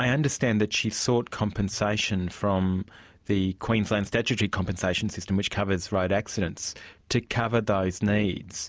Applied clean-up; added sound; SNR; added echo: none; none; none; none.